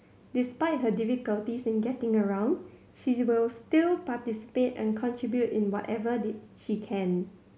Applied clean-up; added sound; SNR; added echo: none; none; none; none.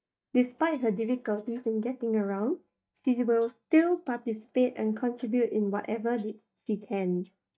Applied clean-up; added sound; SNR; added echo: neural mask model DeepFilterNet 3.